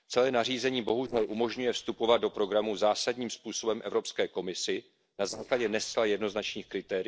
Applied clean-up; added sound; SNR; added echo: neural separator model SepFormer DNS4.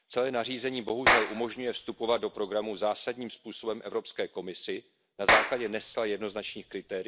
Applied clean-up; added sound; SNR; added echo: none; Clapping; -2 dB; none.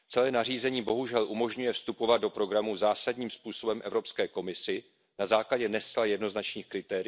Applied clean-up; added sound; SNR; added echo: none; none; none; none.